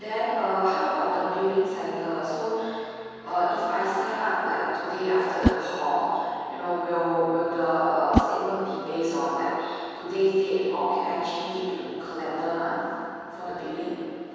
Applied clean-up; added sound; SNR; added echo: none; Whoosh, swoosh, swish; 5 dB; reverberation time 2.1 s.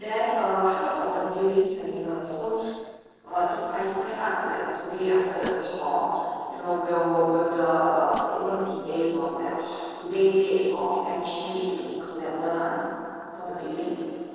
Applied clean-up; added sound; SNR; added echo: neural separator model SepFormer DNS4.